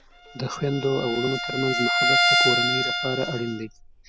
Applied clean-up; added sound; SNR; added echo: none; Bowed string instrument; -3 dB; none.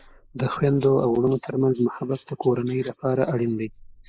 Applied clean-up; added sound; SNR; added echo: neural mask model Resemble Enhance denoiser.